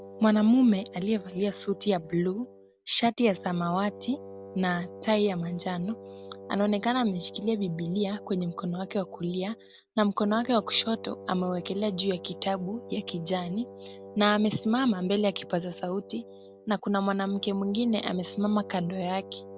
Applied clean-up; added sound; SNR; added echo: none; Wind instrument, woodwind instrument; 17 dB; none.